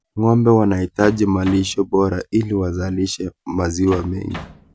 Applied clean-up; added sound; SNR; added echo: none; Bass drum; 16 dB; none.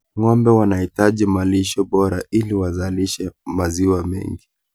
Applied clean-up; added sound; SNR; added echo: none; none; none; none.